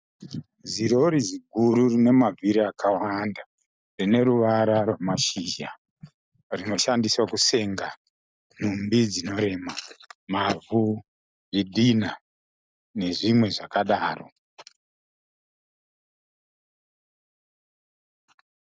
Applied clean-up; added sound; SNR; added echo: none; none; none; none.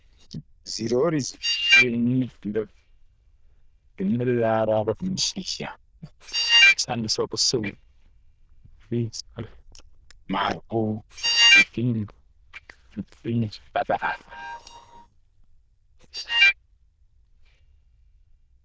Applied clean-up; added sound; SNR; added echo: neural diffusion model UNIVERSE++.